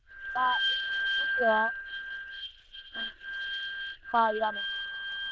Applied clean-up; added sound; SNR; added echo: neural diffusion model UNIVERSE++.